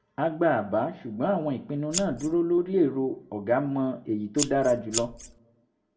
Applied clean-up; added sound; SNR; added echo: none; Scissors; 7 dB; reverberation time 0.4 s.